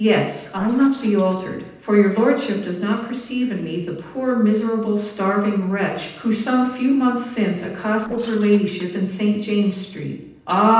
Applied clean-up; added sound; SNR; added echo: neural separator model SepFormer DNS4.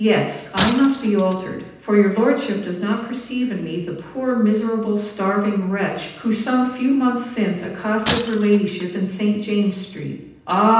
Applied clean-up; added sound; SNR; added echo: none; Shatter; 11 dB; reverberation time 0.9 s.